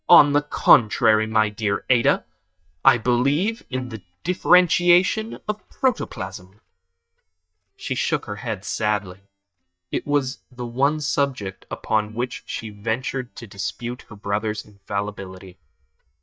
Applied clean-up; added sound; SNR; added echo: neural mask model DeepFilterNet 3.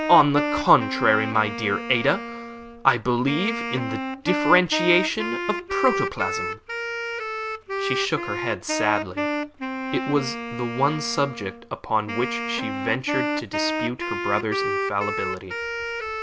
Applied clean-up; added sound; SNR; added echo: none; Wind instrument, woodwind instrument; 4 dB; none.